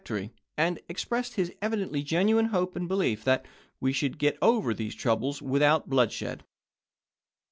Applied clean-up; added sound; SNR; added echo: none; none; none; none.